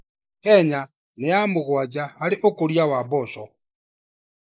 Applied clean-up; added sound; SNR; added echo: neural mask model Resemble Enhance denoiser.